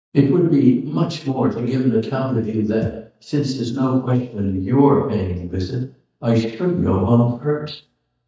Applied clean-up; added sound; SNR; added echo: neural mask model DeepFilterNet 3.